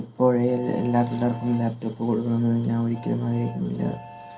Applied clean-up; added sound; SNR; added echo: none; Train; 20 dB; reverberation time 0.3 s.